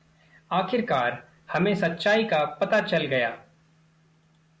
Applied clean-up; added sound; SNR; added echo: none; none; none; none.